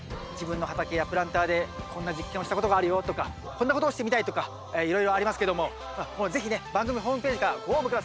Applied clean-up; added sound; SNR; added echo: none; none; none; none.